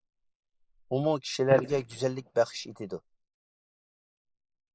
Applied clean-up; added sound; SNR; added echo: neural mask model Resemble Enhance denoiser.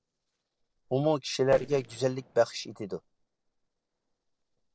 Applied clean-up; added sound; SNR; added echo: neural separator model SepFormer DNS4.